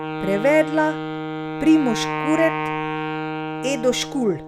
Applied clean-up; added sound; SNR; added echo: none; Wind instrument, woodwind instrument; 5 dB; none.